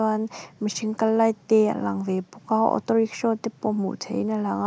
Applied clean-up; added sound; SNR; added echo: neural mask model Resemble Enhance denoiser.